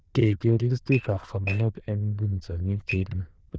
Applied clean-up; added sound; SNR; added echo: neural diffusion model UNIVERSE++.